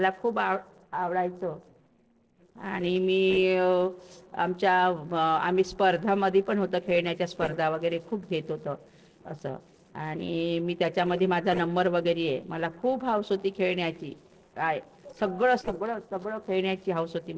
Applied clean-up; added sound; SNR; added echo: neural separator model SepFormer DNS4.